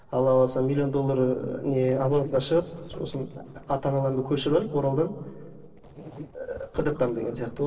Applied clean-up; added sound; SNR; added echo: neural separator model SepFormer DNS4.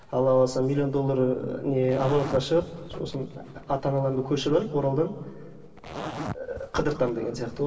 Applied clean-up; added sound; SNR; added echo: none; Zipper (clothing); 15 dB; reverberation time 2.0 s.